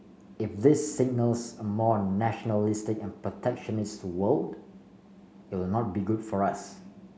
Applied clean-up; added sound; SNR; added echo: none; none; none; none.